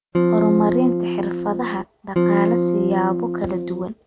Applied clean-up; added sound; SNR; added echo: none; Electric guitar / Strum; -4 dB; none.